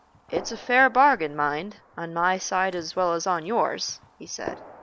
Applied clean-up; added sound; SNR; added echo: none; Gunshot, gunfire; 18 dB; none.